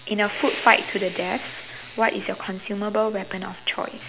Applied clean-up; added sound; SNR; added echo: none; Fire; 14 dB; none.